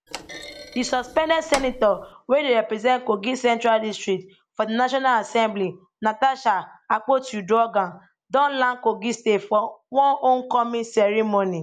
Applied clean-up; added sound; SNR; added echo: none; Thump, thud; 14 dB; none.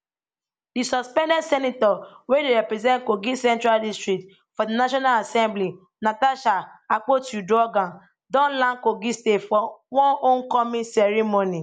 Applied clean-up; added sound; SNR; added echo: none; none; none; none.